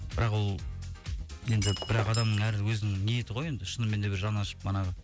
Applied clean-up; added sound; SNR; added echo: none; Shatter; 10 dB; none.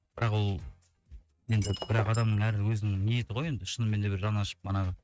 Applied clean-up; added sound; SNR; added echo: neural mask model RNNoise.